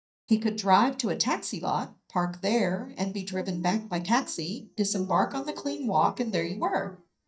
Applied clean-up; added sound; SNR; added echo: neural mask model DeepFilterNet 3.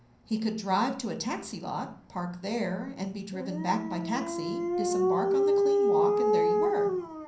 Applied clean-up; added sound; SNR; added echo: none; Dog; -4 dB; reverberation time 0.6 s.